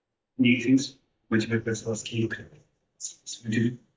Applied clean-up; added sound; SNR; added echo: neural mask model DeepFilterNet 3.